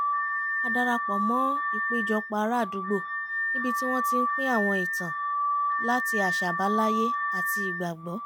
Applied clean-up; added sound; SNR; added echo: none; Alarm / Car; -2 dB; none.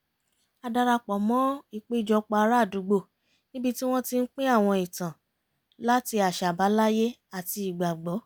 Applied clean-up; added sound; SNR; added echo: none; none; none; none.